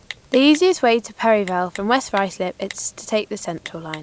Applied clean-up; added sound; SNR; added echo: none; Typing; 20 dB; none.